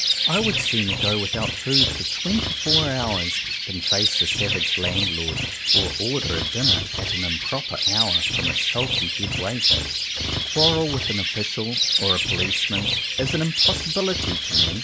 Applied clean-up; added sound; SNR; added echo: none; Bird; -5 dB; none.